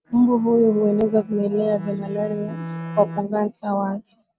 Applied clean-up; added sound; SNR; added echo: neural mask model RNNoise.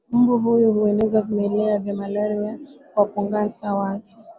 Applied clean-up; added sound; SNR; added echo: none; none; none; none.